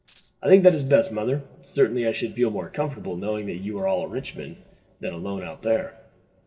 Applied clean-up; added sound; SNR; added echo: neural separator model SepFormer DNS4.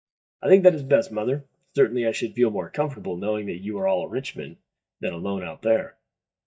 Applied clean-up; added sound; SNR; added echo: neural mask model DeepFilterNet 3.